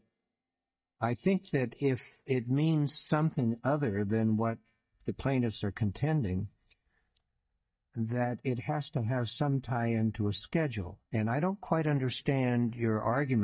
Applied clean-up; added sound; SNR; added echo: neural mask model DeepFilterNet 3.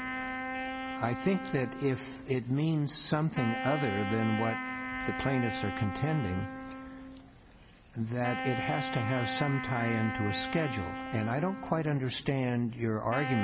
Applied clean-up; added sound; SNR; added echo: none; Wind instrument, woodwind instrument; 6 dB; none.